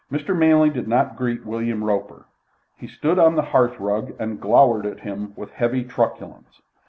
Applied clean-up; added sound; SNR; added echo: none; none; none; none.